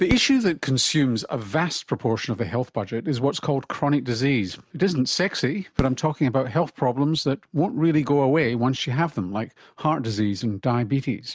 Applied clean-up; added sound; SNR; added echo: neural mask model RNNoise.